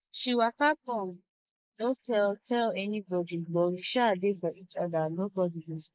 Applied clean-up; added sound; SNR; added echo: neural mask model Resemble Enhance denoiser.